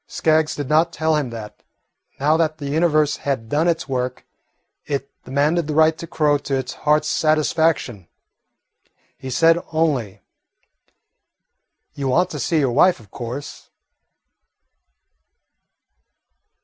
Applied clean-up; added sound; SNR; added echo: none; none; none; none.